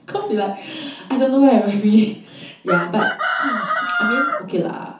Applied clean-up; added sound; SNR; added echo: none; Chicken, rooster; 2 dB; reverberation time 0.9 s.